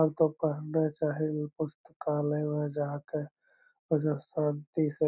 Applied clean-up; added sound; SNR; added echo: none; none; none; none.